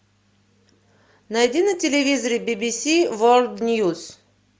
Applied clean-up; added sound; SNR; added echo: none; none; none; none.